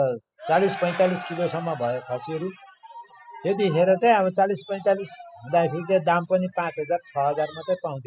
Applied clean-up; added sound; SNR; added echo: classical method spectral subtraction.